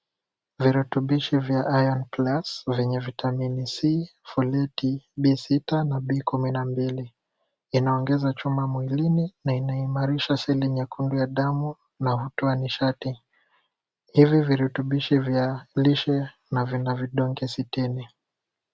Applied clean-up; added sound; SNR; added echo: none; none; none; none.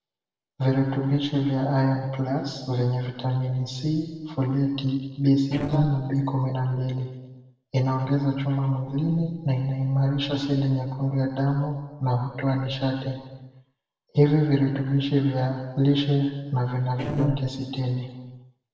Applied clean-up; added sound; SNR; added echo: neural separator model SepFormer DNS4.